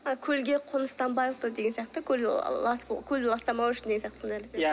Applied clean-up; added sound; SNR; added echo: none; none; none; none.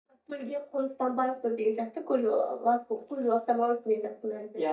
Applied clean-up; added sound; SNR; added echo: neural mask model DeepFilterNet 3.